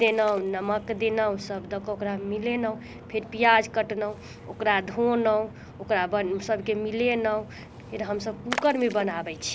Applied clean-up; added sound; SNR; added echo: none; Splash, splatter; 15 dB; none.